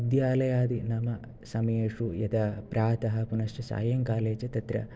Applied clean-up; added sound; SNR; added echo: none; none; none; none.